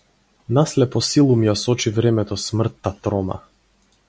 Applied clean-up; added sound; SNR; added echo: none; none; none; none.